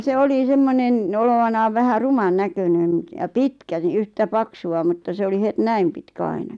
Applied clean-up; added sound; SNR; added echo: none; none; none; none.